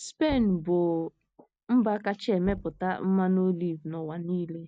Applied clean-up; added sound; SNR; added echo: none; Knock; 19 dB; none.